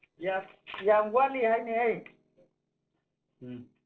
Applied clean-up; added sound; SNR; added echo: neural separator model SepFormer DNS4.